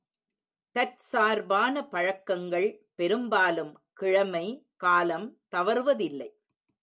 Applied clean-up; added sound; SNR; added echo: none; none; none; none.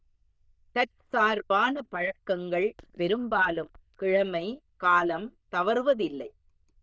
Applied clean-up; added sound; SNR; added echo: neural diffusion model UNIVERSE++.